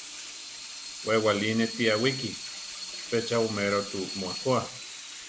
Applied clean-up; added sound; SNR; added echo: none; Sink (filling or washing) / Water tap, faucet; 9 dB; none.